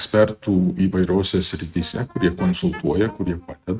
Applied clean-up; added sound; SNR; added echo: neural mask model RNNoise.